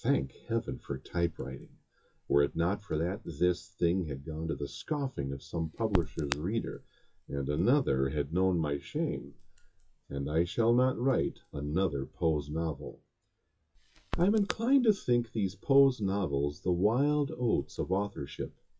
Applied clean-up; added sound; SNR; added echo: classical method WPE with log-MMSE.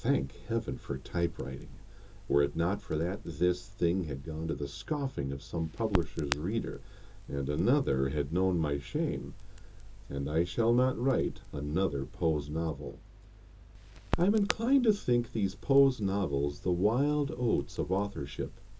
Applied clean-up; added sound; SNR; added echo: none; Crackle; 12 dB; reverberation time 0.2 s.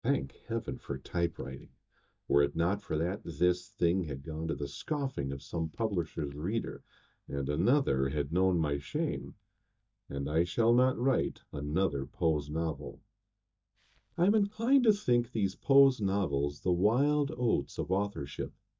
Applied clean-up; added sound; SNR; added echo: neural mask model DeepFilterNet 3.